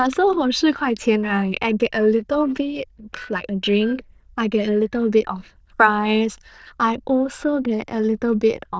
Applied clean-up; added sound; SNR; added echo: neural diffusion model UNIVERSE++.